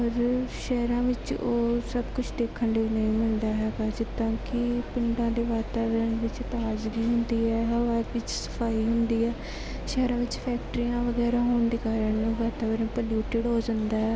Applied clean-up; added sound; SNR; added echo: none; none; none; none.